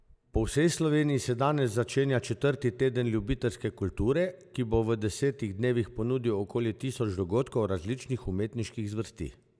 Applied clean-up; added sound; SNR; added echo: none; none; none; none.